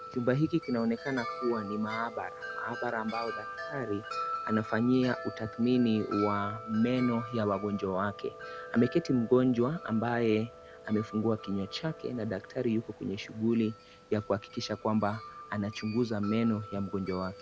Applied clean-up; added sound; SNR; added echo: none; Wind chime; 12 dB; none.